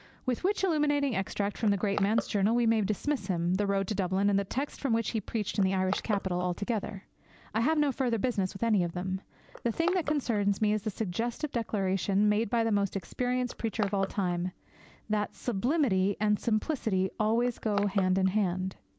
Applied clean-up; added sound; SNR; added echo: none; Crushing; 17 dB; none.